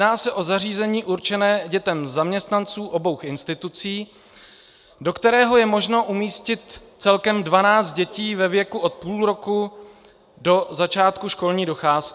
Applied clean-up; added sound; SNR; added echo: none; none; none; none.